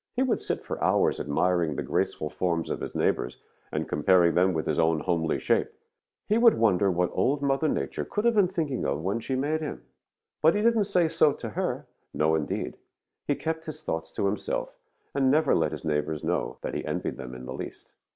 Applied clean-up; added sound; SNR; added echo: none; none; none; none.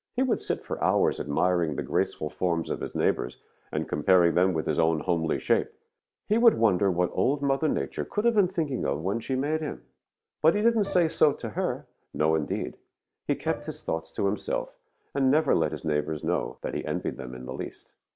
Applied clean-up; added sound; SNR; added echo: none; Bowed string instrument; 16 dB; none.